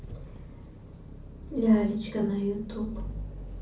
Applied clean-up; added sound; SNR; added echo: none; Engine; 10 dB; reverberation time 0.6 s.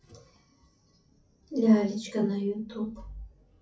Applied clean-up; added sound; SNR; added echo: classical method WPE with log-MMSE.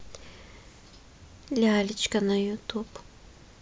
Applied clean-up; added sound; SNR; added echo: none; none; none; none.